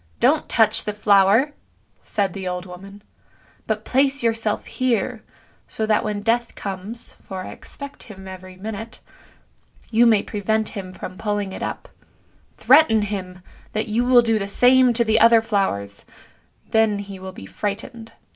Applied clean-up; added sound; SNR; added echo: none; none; none; none.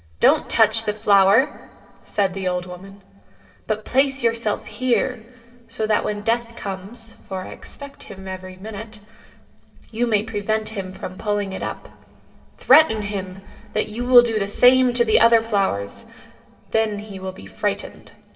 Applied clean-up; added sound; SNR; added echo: none; none; none; reverberation time 2.6 s.